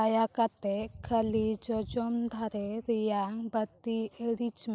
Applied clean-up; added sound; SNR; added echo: none; none; none; none.